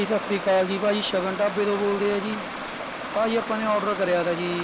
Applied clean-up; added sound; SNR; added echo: none; Stream; 8 dB; none.